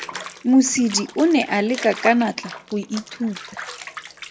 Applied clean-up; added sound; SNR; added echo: none; Bathtub (filling or washing) / Water; 14 dB; none.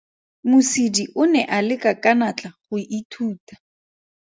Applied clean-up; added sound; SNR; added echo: none; none; none; none.